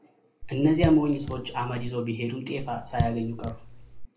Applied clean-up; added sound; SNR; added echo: none; Raindrop / Drip; 6 dB; reverberation time 0.3 s.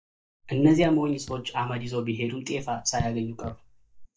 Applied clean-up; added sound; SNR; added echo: neural mask model DeepFilterNet 3.